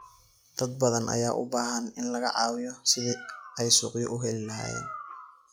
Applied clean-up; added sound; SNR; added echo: classical method log-MMSE.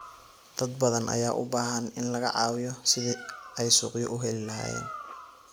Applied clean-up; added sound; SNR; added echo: none; Bird; 18 dB; none.